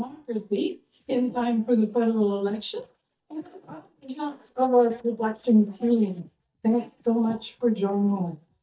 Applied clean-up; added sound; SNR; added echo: neural mask model DeepFilterNet 3.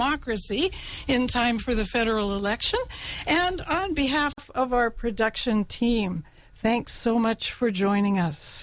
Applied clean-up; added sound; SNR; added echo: none; none; none; none.